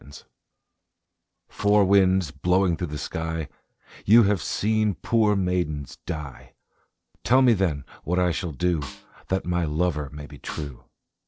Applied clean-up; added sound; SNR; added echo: neural separator model SepFormer DNS4.